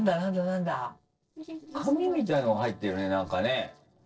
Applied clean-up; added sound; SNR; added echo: neural separator model SepFormer DNS4.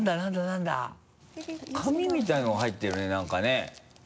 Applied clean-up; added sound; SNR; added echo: none; none; none; none.